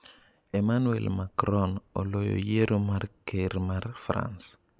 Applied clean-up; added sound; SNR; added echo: none; none; none; none.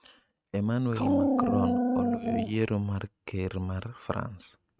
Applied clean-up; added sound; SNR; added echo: neural mask model RNNoise.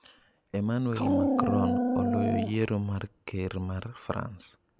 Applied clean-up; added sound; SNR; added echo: none; Dog; -5 dB; none.